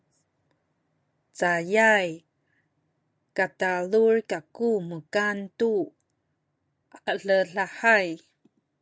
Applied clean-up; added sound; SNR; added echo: none; none; none; none.